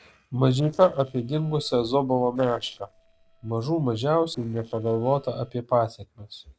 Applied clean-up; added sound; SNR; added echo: neural separator model SepFormer DNS4.